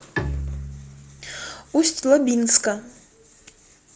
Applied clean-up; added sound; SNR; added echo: none; Bowed string instrument; 10 dB; none.